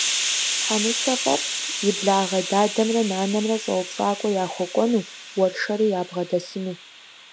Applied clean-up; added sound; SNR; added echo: none; Hiss; 5 dB; none.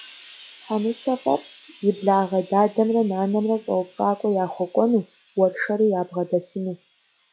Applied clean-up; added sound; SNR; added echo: classical method log-MMSE.